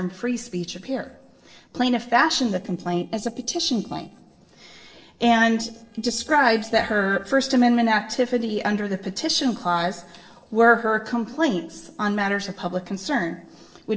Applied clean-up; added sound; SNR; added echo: neural separator model SepFormer DNS4.